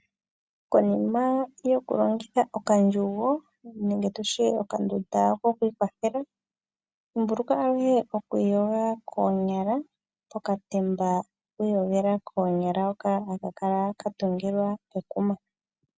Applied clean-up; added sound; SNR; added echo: none; none; none; none.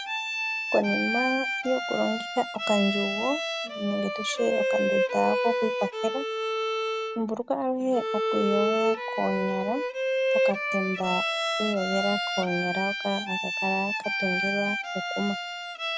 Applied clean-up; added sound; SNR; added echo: none; Bowed string instrument; -1 dB; none.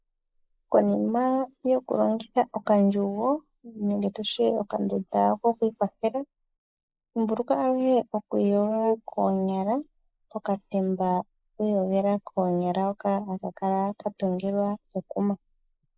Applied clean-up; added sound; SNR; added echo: neural mask model Resemble Enhance denoiser.